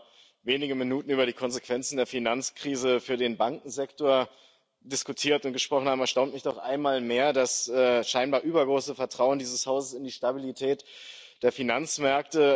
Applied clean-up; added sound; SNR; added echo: none; none; none; none.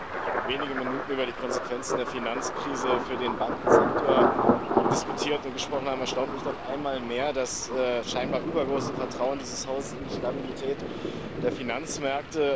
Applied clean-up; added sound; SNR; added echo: none; Thunder; -2 dB; none.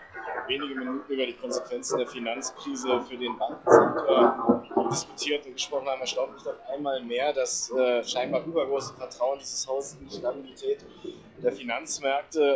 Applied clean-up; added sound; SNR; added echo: classical method log-MMSE.